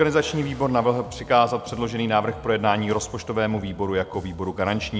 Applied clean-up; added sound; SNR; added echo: none; Bass guitar; 19 dB; none.